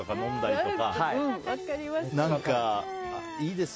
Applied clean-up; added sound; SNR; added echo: none; none; none; none.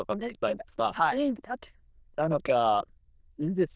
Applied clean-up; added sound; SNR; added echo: neural diffusion model UNIVERSE++.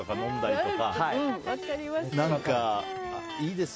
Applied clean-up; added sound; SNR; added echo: none; Electric guitar; 18 dB; none.